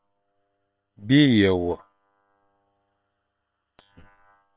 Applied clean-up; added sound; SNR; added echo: neural separator model SepFormer WHAM!.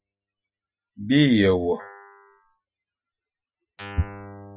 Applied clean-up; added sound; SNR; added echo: classical method Wiener filter.